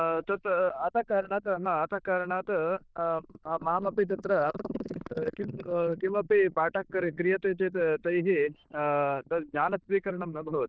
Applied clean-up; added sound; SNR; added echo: neural diffusion model UNIVERSE++.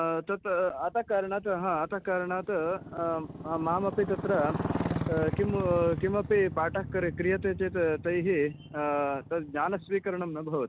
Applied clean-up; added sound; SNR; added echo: none; Motorcycle; 9 dB; none.